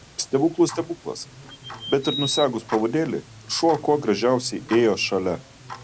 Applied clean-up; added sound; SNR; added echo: none; Bird vocalization, bird call, bird song + Tick-tock; 13 dB; none.